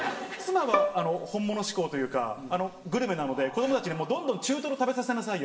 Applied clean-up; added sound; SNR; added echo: none; Bowed string instrument; 7 dB; reverberation time 1.8 s.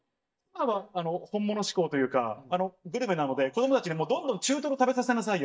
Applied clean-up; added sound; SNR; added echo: neural mask model DeepFilterNet 3.